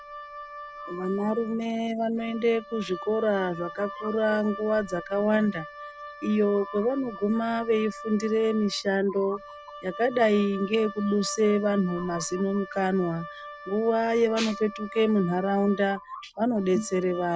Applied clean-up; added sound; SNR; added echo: none; Wind instrument, woodwind instrument; 15 dB; none.